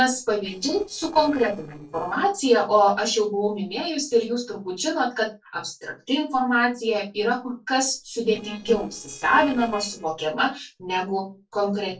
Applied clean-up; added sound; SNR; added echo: neural separator model SepFormer DNS4.